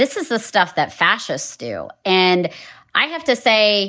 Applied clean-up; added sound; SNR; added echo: neural mask model Resemble Enhance denoiser.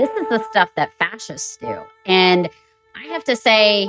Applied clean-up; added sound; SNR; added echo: neural mask model RNNoise.